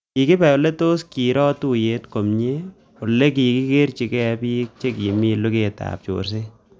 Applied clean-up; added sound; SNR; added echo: none; none; none; none.